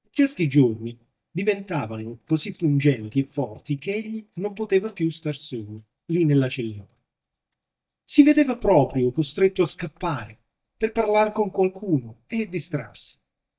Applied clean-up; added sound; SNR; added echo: neural mask model DeepFilterNet 3.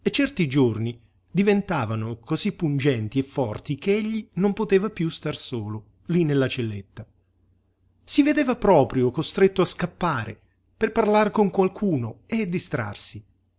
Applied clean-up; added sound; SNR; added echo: none; none; none; none.